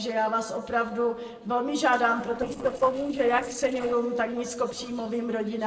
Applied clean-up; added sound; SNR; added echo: neural separator model SepFormer DNS4.